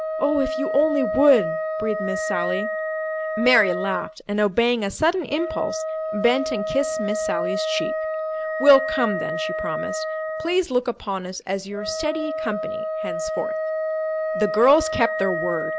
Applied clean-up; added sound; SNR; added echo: none; Wind instrument, woodwind instrument; 3 dB; none.